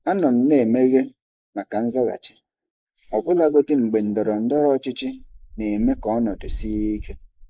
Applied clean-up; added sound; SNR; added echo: neural mask model Resemble Enhance denoiser.